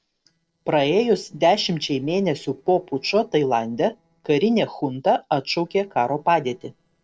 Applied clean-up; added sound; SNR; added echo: neural separator model SepFormer DNS4.